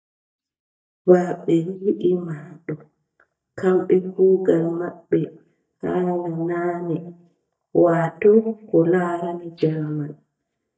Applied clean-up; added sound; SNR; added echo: neural mask model DeepFilterNet 3.